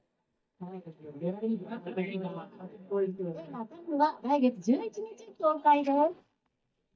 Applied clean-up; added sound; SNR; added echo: neural mask model DeepFilterNet 3.